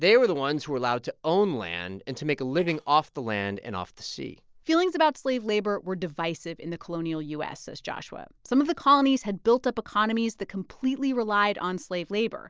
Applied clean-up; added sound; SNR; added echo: neural separator model SepFormer DNS4.